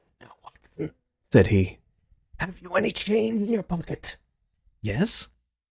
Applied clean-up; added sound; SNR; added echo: neural mask model DeepFilterNet 3.